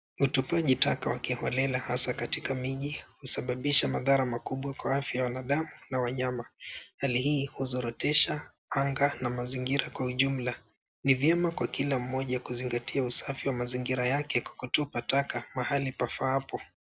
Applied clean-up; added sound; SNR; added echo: none; none; none; none.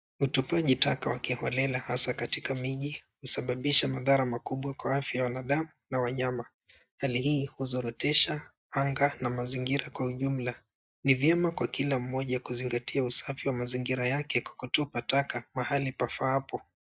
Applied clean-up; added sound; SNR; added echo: neural mask model DeepFilterNet 3.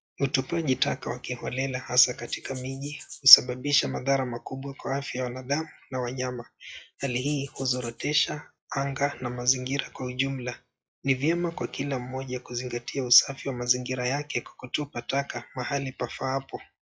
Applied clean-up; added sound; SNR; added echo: classical method log-MMSE.